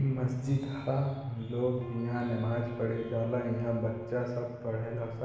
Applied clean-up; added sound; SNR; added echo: none; Wind instrument, woodwind instrument; 14 dB; reverberation time 1.2 s.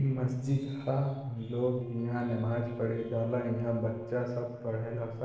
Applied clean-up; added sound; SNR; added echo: neural separator model SepFormer DNS4.